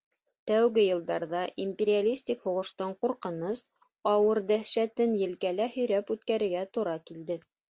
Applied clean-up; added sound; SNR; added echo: none; none; none; none.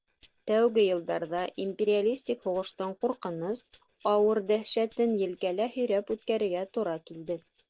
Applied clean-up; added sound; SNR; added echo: neural separator model SepFormer DNS4.